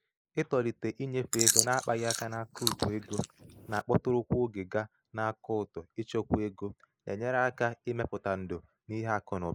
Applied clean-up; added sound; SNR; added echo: neural mask model Resemble Enhance denoiser.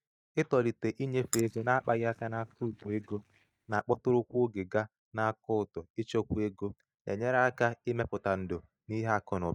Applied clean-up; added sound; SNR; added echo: neural mask model DeepFilterNet 3.